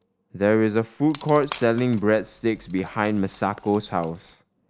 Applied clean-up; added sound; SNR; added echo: none; Wood; 15 dB; none.